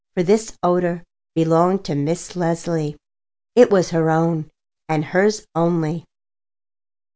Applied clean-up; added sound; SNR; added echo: none; none; none; none.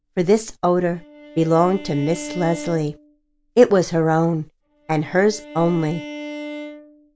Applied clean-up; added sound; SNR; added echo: none; Bowed string instrument; 16 dB; none.